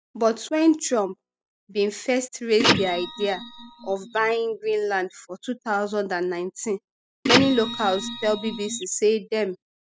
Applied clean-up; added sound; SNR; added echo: classical method spectral subtraction.